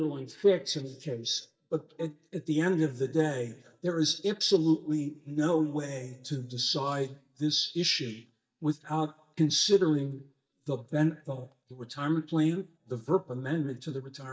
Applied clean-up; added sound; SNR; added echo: neural mask model DeepFilterNet 3.